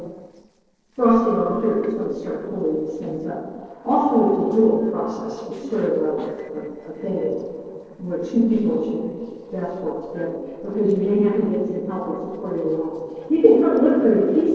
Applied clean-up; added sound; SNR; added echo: neural separator model SepFormer DNS4.